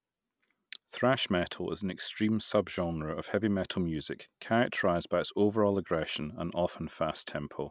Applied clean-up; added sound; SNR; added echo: none; none; none; none.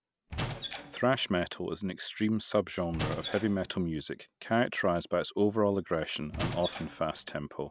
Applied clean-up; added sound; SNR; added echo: none; Squeak / Wood; 8 dB; none.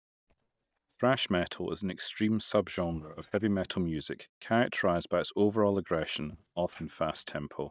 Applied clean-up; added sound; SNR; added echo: neural mask model DeepFilterNet 3.